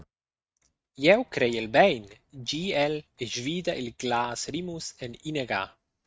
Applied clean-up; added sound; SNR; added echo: neural mask model RNNoise.